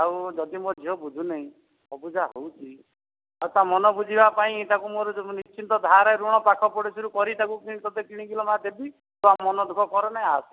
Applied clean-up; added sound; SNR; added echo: none; none; none; none.